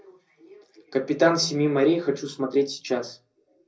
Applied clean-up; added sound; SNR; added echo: none; none; none; reverberation time 0.4 s.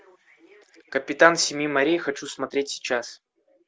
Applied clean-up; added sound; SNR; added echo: none; none; none; none.